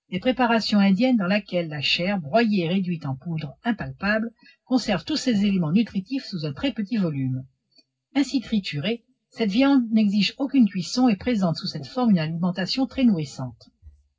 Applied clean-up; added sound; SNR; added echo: neural separator model SepFormer DNS4.